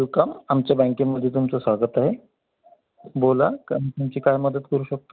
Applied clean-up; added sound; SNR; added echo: none; none; none; none.